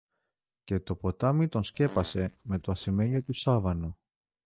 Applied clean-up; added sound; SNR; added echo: neural mask model DeepFilterNet 3.